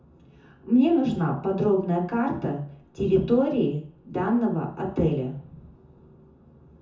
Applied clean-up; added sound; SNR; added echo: none; none; none; reverberation time 0.6 s.